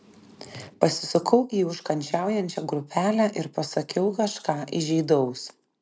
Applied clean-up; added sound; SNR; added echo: none; none; none; none.